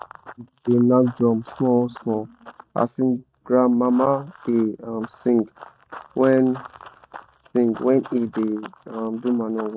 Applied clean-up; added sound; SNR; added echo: neural mask model RNNoise.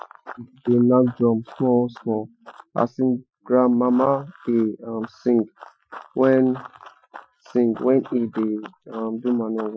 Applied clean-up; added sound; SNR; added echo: classical method Wiener filter.